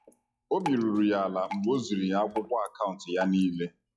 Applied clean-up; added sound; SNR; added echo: classical method log-MMSE.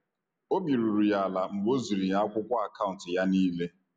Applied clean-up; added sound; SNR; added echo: none; none; none; none.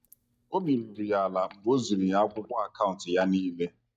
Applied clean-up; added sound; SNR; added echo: neural mask model DeepFilterNet 3.